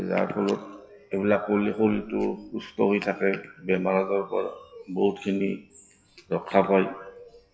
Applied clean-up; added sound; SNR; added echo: classical method WPE with log-MMSE.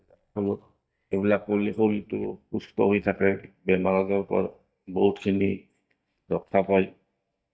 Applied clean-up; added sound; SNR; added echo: neural mask model DeepFilterNet 3.